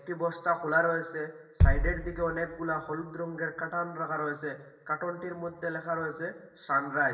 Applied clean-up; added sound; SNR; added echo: none; Bass drum; -1 dB; reverberation time 1.0 s.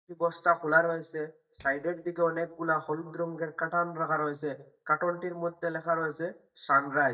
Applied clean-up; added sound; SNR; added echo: neural mask model DeepFilterNet 3.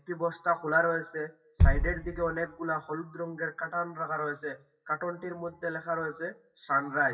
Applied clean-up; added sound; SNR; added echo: classical method WPE with log-MMSE.